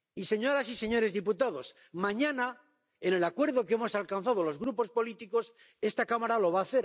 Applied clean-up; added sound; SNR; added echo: none; none; none; none.